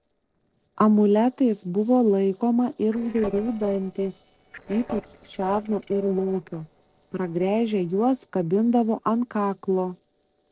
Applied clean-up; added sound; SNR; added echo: neural separator model SepFormer DNS4.